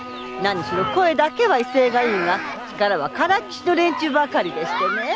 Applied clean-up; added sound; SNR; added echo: none; Bowed string instrument; 17 dB; none.